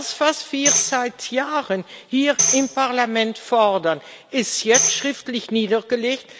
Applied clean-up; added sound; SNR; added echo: none; Tambourine; 4 dB; none.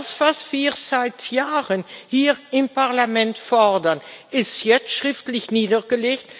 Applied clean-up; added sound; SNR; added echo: none; none; none; none.